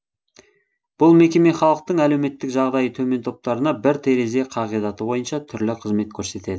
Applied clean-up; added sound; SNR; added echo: none; none; none; none.